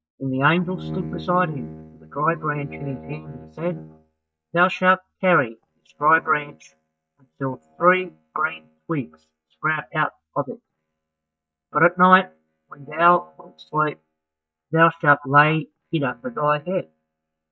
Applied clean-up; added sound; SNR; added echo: neural mask model DeepFilterNet 3.